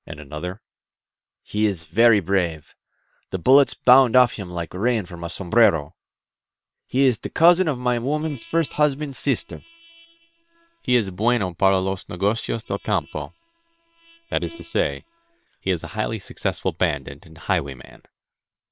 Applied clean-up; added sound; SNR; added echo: neural separator model SepFormer WHAM!.